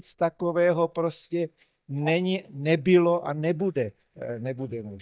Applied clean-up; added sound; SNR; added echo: neural mask model DeepFilterNet 3.